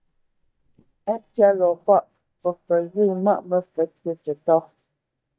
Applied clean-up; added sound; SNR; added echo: neural mask model DeepFilterNet 3.